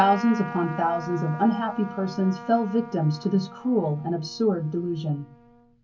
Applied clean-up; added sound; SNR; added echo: none; Trumpet; 14 dB; reverberation time 0.3 s.